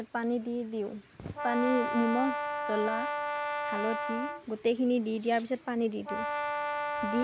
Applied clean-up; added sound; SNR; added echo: none; Brass instrument; 3 dB; none.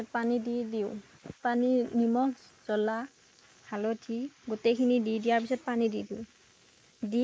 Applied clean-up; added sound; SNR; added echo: neural mask model Resemble Enhance denoiser.